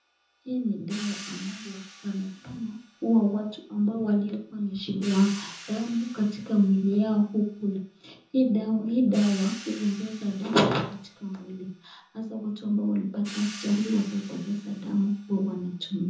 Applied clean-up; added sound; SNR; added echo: none; Hi-hat; 19 dB; reverberation time 0.5 s.